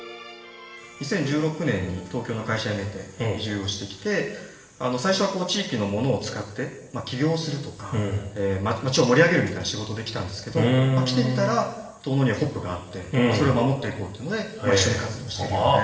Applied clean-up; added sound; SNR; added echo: none; none; none; reverberation time 0.9 s.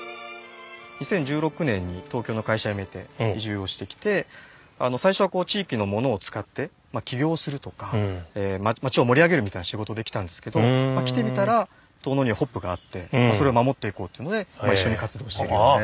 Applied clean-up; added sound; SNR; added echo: none; none; none; none.